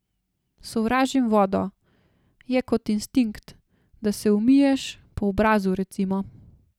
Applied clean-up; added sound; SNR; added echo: none; none; none; none.